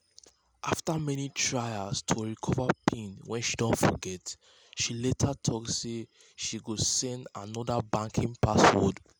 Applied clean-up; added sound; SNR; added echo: none; none; none; none.